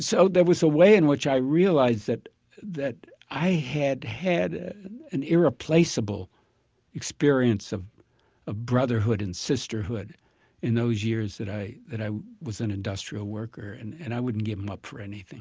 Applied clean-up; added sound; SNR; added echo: none; none; none; none.